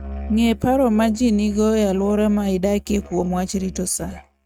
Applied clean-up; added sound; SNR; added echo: neural mask model RNNoise.